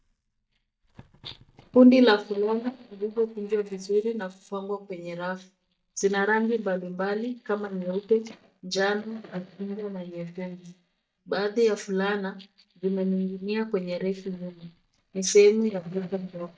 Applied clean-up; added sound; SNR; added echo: neural mask model DeepFilterNet 3.